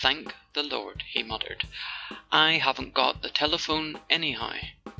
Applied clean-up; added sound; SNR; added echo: none; Drum kit; 19 dB; none.